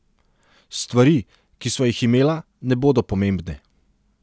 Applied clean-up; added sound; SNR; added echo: none; none; none; none.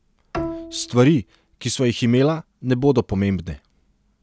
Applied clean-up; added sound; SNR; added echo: none; Bowed string instrument; 12 dB; none.